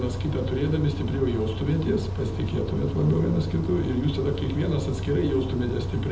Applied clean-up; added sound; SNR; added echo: none; Bus; 4 dB; reverberation time 0.8 s.